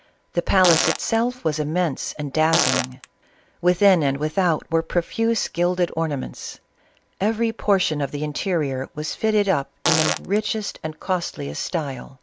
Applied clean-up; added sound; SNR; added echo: none; Fart; 2 dB; none.